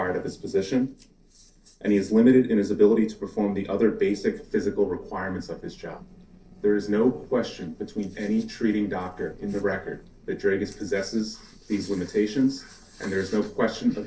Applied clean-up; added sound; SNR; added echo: neural separator model SepFormer DNS4.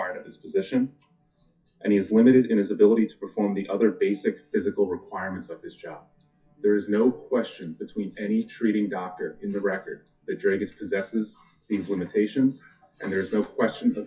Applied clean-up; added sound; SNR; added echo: classical method WPE with log-MMSE.